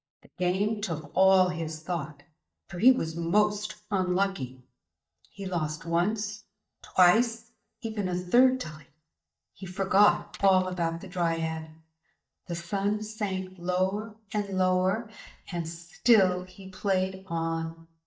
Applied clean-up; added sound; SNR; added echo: neural mask model DeepFilterNet 3.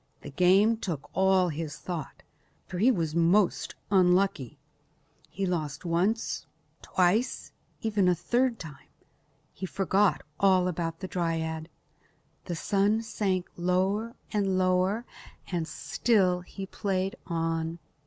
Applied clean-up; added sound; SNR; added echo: none; none; none; none.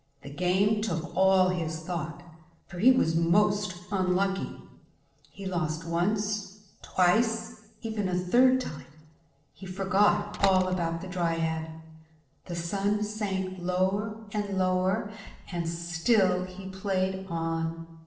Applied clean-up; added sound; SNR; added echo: neural separator model SepFormer DNS4.